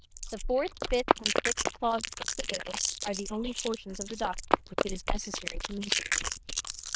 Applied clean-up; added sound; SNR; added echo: neural diffusion model UNIVERSE++.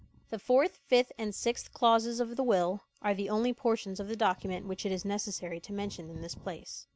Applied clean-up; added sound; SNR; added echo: none; none; none; none.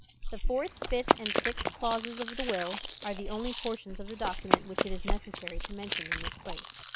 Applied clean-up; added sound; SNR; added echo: none; Chewing, mastication + Run; -5 dB; none.